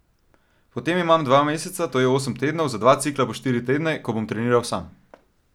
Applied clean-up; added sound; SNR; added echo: none; none; none; none.